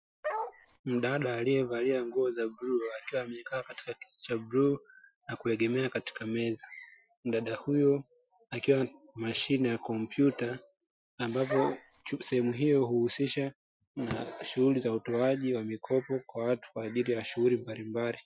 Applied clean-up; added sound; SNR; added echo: classical method Wiener filter.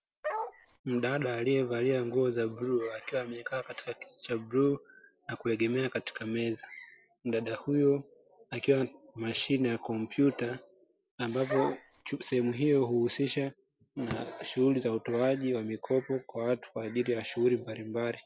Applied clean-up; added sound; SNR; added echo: none; Bark; 6 dB; none.